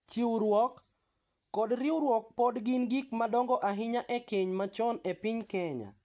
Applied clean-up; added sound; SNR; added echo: none; none; none; none.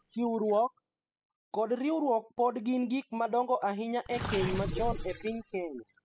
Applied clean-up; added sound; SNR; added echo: classical method spectral subtraction.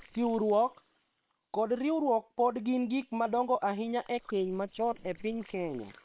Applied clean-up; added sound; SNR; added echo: neural separator model SepFormer WHAM!.